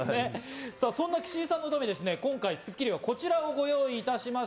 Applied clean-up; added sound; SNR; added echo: none; none; none; none.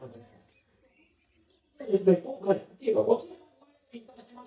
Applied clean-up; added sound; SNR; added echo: neural mask model DeepFilterNet 3.